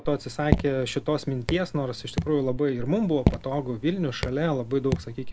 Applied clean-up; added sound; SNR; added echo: none; Raindrop / Drip; 4 dB; none.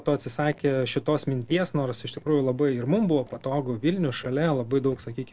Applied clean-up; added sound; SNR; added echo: neural separator model SepFormer DNS4.